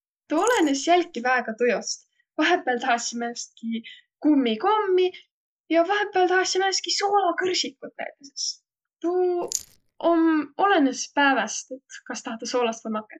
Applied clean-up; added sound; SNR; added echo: neural mask model Resemble Enhance denoiser.